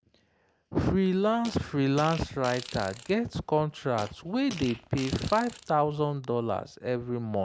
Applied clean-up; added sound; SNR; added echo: none; Fart; 16 dB; none.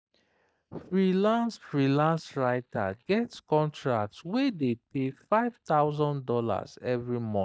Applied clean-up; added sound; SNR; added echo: neural mask model DeepFilterNet 3.